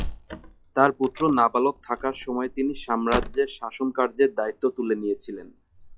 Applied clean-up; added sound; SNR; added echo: classical method log-MMSE.